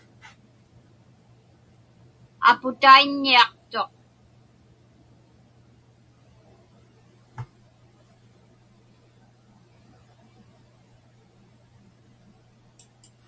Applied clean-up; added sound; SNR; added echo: none; none; none; none.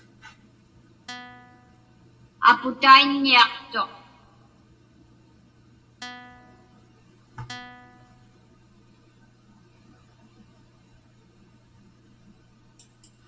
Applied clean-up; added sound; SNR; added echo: none; Guitar; 18 dB; reverberation time 1.3 s.